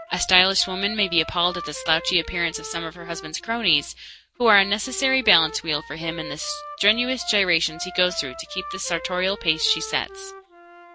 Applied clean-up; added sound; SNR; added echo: none; Wind instrument, woodwind instrument; 15 dB; none.